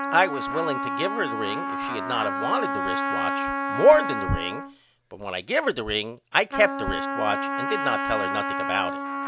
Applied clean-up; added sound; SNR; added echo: none; Trumpet; 3 dB; none.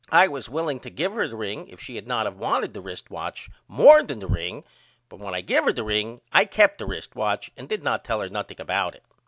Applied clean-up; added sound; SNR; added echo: none; none; none; none.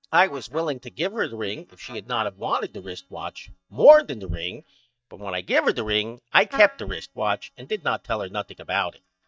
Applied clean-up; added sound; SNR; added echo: neural mask model DeepFilterNet 3.